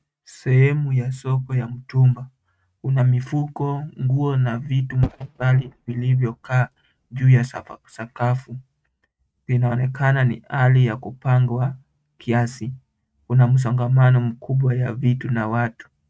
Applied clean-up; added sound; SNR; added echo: neural mask model RNNoise.